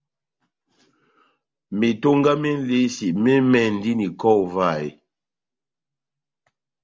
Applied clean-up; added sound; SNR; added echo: none; none; none; none.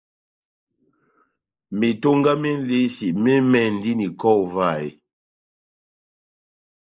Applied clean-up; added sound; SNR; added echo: neural mask model Resemble Enhance denoiser.